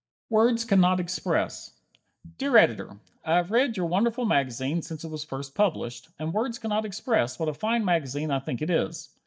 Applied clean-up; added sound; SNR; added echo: neural mask model DeepFilterNet 3.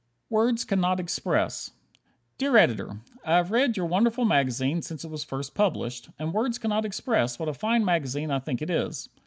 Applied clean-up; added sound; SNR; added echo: none; none; none; none.